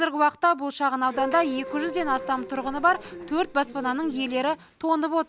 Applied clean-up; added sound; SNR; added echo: none; Keyboard (musical); 12 dB; none.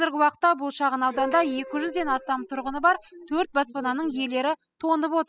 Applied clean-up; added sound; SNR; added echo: classical method spectral subtraction.